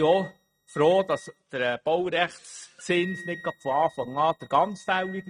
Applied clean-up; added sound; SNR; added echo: neural mask model RNNoise.